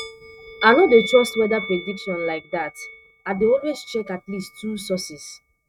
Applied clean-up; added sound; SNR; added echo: neural mask model RNNoise.